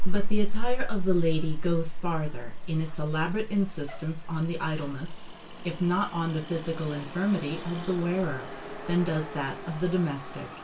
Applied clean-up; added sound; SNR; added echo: none; Motor vehicle (road); 19 dB; reverberation time 0.2 s.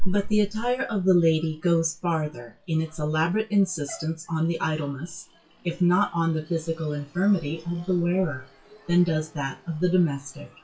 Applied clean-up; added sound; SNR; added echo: classical method WPE with log-MMSE.